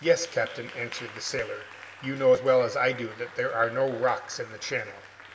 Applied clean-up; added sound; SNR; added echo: none; Applause; 18 dB; reverberation time 2.1 s.